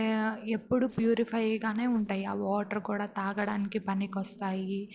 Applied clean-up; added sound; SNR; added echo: neural separator model SepFormer DNS4.